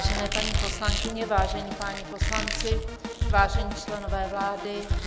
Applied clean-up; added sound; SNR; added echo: none; Squeak + Drum kit; -2 dB; none.